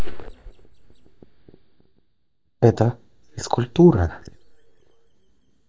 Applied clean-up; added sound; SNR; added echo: neural mask model DeepFilterNet 3.